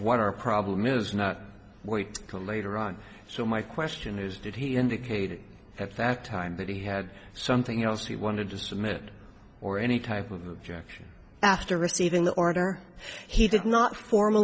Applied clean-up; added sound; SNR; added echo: none; none; none; none.